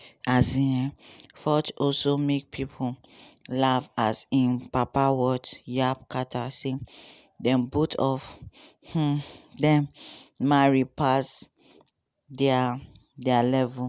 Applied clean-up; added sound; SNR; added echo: none; none; none; none.